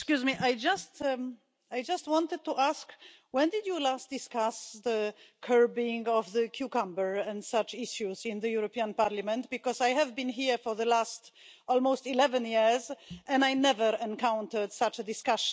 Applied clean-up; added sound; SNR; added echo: none; none; none; none.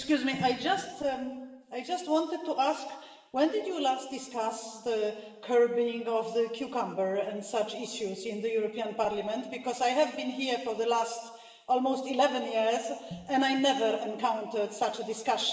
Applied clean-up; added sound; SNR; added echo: none; none; none; reverberation time 1.1 s.